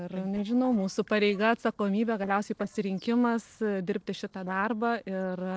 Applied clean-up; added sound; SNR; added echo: neural separator model SepFormer DNS4.